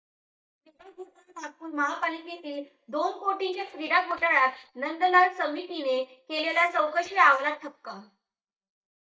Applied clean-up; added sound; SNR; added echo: neural mask model DeepFilterNet 3.